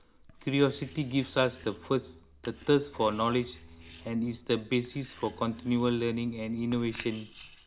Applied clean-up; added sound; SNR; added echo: none; Bowed string instrument + Writing; 20 dB; none.